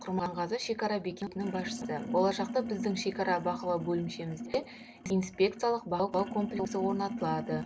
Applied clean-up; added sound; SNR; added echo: none; Sink (filling or washing); 9 dB; none.